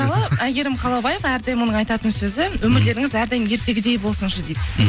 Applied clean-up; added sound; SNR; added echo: none; none; none; none.